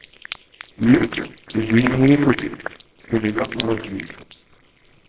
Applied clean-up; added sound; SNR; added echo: neural separator model SepFormer WHAMR!.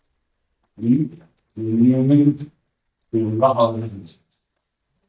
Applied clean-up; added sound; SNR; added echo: neural mask model DeepFilterNet 3.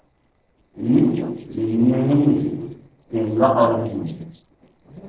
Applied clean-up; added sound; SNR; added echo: neural separator model SepFormer DNS4.